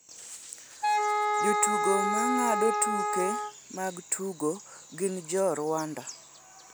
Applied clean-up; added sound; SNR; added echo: none; Wind instrument, woodwind instrument; -4 dB; none.